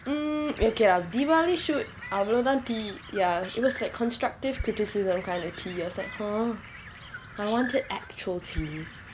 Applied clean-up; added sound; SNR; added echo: none; Bird; 13 dB; none.